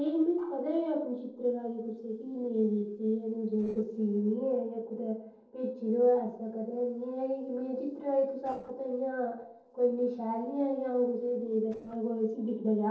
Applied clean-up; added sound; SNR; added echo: neural separator model SepFormer DNS4.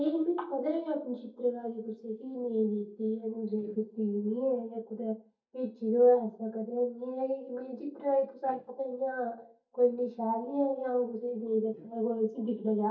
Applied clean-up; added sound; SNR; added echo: neural mask model DeepFilterNet 3.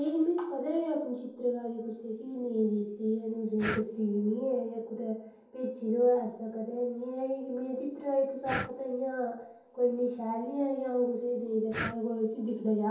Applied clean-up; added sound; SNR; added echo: none; Breathing; 13 dB; reverberation time 0.7 s.